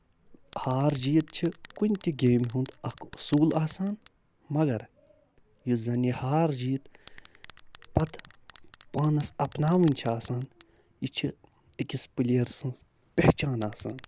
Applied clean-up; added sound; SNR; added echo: none; Bell; 1 dB; none.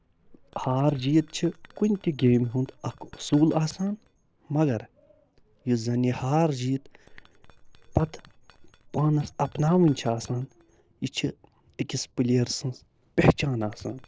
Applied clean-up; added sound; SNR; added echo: neural separator model SepFormer DNS4.